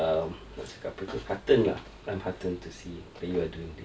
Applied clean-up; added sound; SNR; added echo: none; none; none; none.